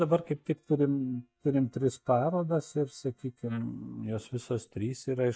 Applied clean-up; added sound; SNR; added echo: neural mask model DeepFilterNet 3.